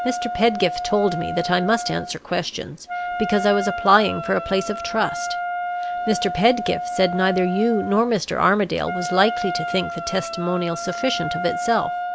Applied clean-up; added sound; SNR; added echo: none; Wind instrument, woodwind instrument; 6 dB; none.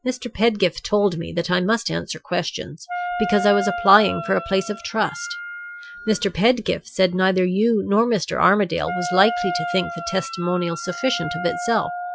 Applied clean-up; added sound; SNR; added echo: classical method Wiener filter.